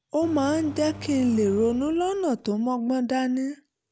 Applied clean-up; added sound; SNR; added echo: none; Engine; 16 dB; none.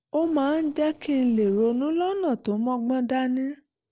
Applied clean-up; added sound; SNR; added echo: neural separator model SepFormer DNS4.